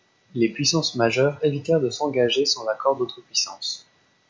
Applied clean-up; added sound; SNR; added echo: none; none; none; none.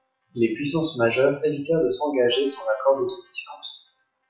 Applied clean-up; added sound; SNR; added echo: classical method WPE with log-MMSE.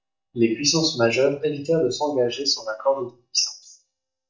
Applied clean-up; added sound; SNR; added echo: neural mask model DeepFilterNet 3.